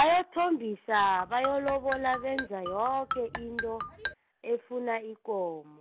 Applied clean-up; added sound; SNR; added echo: none; Marimba, xylophone; 8 dB; none.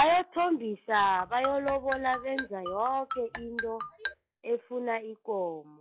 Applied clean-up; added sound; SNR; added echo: classical method log-MMSE.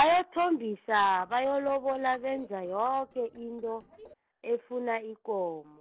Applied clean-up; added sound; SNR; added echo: neural separator model SepFormer DNS4.